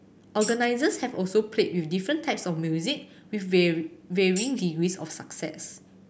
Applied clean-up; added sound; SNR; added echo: none; Tambourine; 12 dB; none.